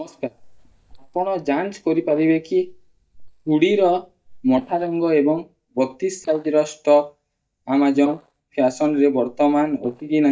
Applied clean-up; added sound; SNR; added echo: neural mask model DeepFilterNet 3.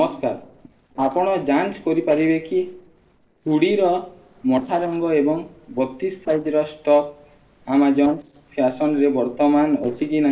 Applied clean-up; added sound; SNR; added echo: neural separator model SepFormer DNS4.